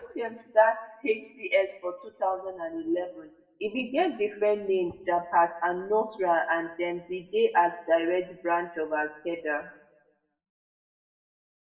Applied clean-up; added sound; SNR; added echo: none; none; none; reverberation time 0.6 s.